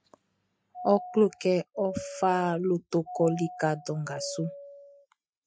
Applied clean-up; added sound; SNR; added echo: classical method Wiener filter.